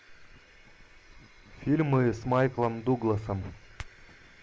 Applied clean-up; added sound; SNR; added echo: none; none; none; none.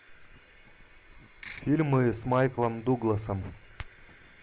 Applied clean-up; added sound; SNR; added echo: none; Ratchet, pawl / Percussion; 9 dB; none.